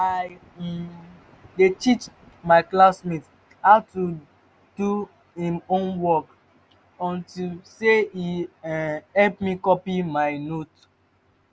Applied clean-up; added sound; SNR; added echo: none; none; none; none.